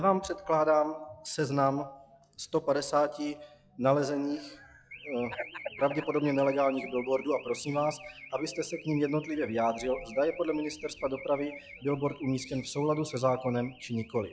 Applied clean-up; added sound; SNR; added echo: classical method log-MMSE.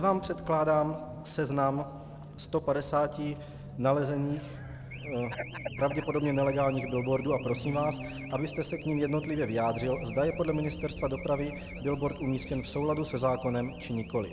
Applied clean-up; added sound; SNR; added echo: none; Race car, auto racing / Alarm; 11 dB; none.